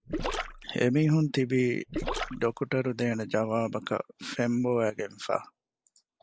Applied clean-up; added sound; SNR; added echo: neural mask model Resemble Enhance denoiser.